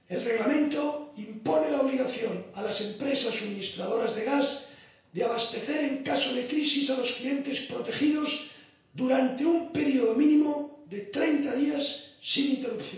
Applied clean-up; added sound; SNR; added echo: none; none; none; reverberation time 0.5 s.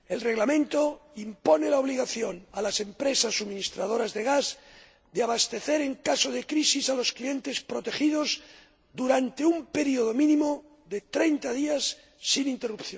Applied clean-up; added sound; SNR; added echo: none; none; none; none.